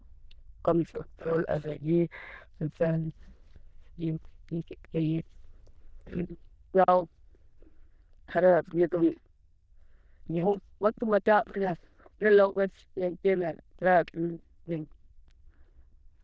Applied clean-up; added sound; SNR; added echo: neural diffusion model UNIVERSE++.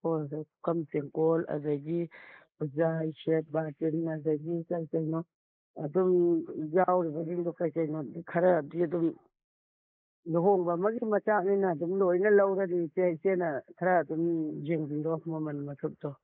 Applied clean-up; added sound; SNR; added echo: neural mask model Resemble Enhance denoiser.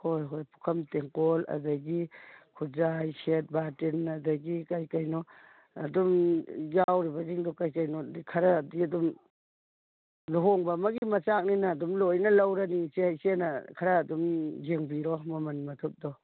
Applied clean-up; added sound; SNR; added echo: none; none; none; none.